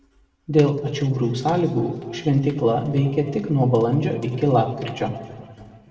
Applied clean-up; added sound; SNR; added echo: none; none; none; reverberation time 1.8 s.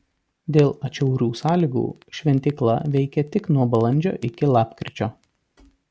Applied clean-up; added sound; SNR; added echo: none; none; none; none.